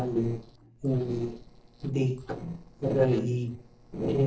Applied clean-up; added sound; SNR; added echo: neural separator model SepFormer DNS4.